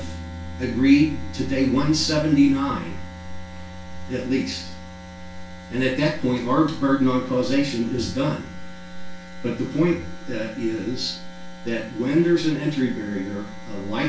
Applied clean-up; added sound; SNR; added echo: none; Piano; 19 dB; reverberation time 0.3 s.